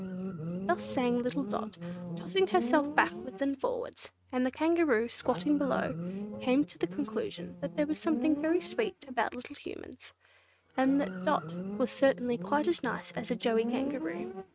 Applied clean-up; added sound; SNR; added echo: neural mask model RNNoise.